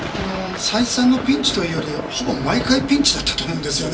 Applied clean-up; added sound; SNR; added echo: none; Thunder / Rain; 10 dB; reverberation time 0.3 s.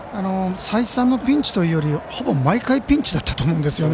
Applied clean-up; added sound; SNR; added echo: none; none; none; none.